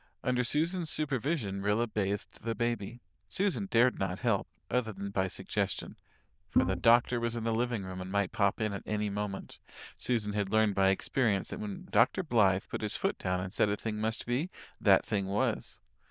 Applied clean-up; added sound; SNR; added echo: neural diffusion model UNIVERSE++.